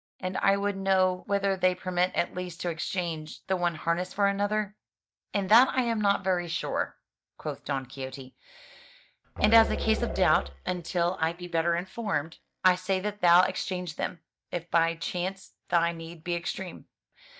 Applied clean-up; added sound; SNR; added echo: neural mask model DeepFilterNet 3.